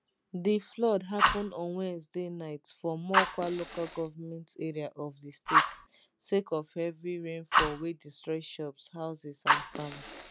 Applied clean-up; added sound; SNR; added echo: none; Fire; -2 dB; none.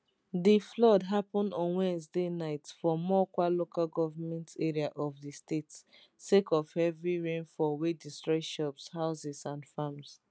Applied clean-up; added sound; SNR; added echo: none; none; none; none.